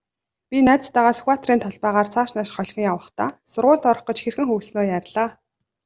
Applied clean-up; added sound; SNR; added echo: none; none; none; none.